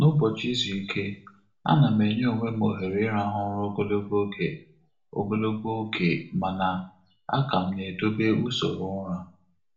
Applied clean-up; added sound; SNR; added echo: none; none; none; reverberation time 0.4 s.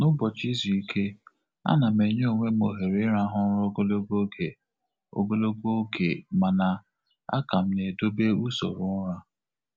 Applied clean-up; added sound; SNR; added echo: none; none; none; none.